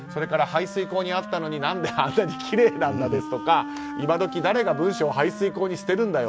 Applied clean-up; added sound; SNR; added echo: none; Wind instrument, woodwind instrument; 11 dB; none.